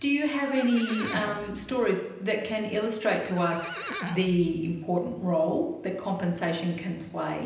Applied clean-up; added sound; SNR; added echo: none; Livestock, farm animals, working animals; 11 dB; reverberation time 0.9 s.